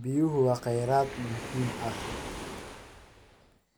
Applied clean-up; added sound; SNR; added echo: none; Waves, surf; 10 dB; none.